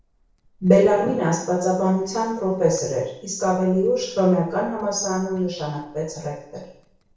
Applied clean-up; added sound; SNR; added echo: neural separator model SepFormer DNS4.